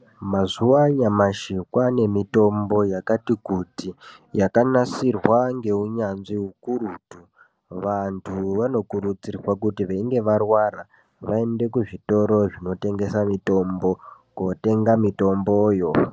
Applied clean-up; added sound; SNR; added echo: none; none; none; none.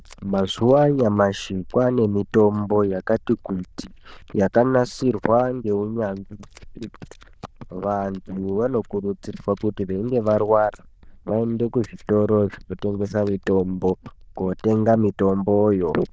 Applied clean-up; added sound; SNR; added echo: neural diffusion model UNIVERSE++.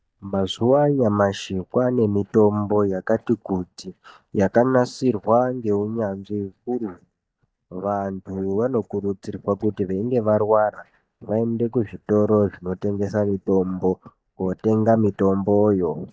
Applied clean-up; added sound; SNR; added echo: neural mask model DeepFilterNet 3.